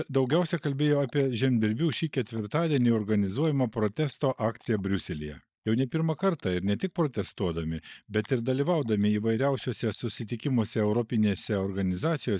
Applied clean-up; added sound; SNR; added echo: neural mask model DeepFilterNet 3.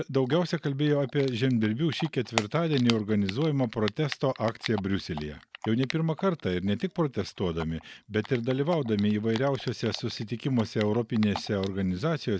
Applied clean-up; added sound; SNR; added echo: none; Typing; 15 dB; none.